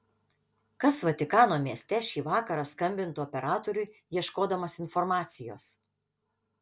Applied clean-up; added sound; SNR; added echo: none; none; none; none.